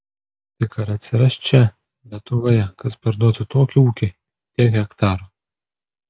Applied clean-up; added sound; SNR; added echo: none; none; none; none.